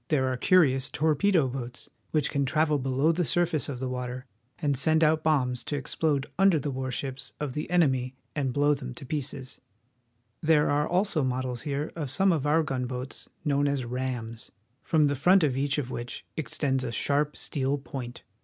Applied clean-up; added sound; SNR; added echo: none; none; none; none.